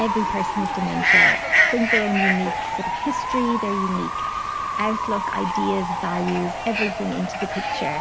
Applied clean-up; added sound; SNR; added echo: none; Bird / Fowl; -3 dB; none.